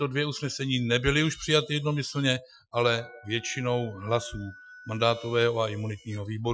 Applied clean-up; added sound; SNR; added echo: classical method Wiener filter.